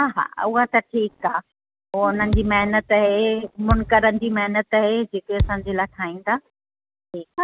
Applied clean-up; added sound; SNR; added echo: none; Thump, thud; 6 dB; none.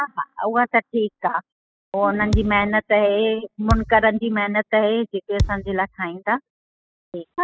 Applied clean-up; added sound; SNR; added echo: classical method spectral subtraction.